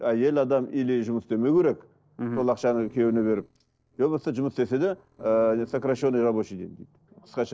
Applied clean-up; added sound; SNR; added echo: neural separator model SepFormer DNS4.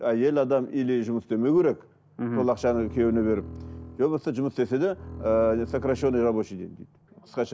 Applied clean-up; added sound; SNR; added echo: none; Bowed string instrument; 15 dB; none.